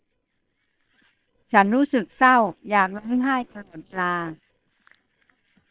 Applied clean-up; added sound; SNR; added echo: neural separator model SepFormer WHAM!.